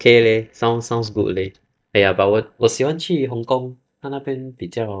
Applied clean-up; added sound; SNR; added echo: neural mask model DeepFilterNet 3.